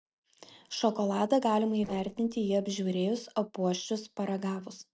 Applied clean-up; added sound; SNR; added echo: neural separator model SepFormer DNS4.